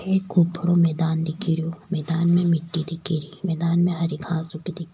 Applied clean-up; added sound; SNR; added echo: none; none; none; none.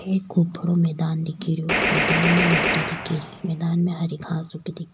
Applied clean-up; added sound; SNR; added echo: none; Gunshot, gunfire; -1 dB; none.